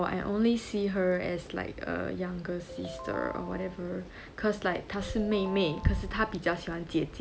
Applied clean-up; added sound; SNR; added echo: none; Ringtone; 14 dB; none.